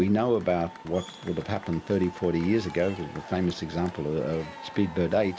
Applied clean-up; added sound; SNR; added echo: none; Crowd / Cheering; 16 dB; none.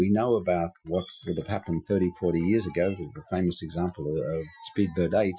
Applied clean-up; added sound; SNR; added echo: classical method Wiener filter.